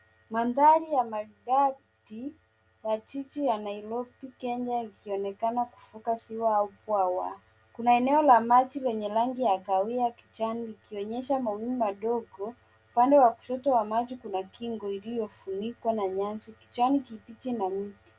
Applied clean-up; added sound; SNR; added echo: none; none; none; none.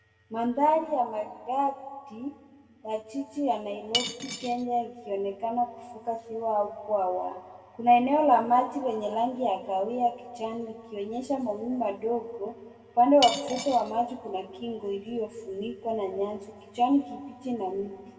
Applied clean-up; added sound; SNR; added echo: none; Cutlery, silverware / Dishes, pots, and pans; 5 dB; reverberation time 1.4 s.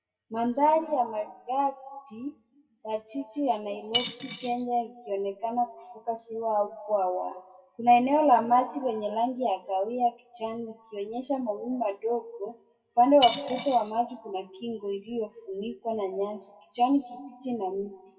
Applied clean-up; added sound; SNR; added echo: classical method WPE with log-MMSE.